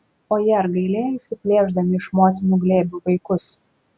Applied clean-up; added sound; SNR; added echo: none; none; none; none.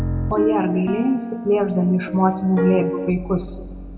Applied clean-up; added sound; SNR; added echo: none; Piano; 5 dB; reverberation time 1.4 s.